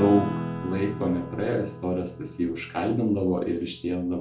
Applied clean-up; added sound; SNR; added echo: none; Acoustic guitar / Strum; 9 dB; reverberation time 0.3 s.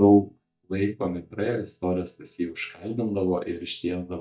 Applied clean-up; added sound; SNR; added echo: neural mask model DeepFilterNet 3.